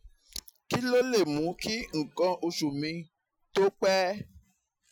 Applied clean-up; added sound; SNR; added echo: classical method Wiener filter.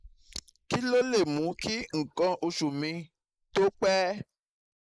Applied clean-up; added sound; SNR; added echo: neural mask model Resemble Enhance denoiser.